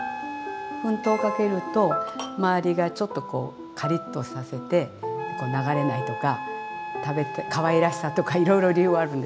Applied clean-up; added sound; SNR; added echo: none; Wind instrument, woodwind instrument; 12 dB; none.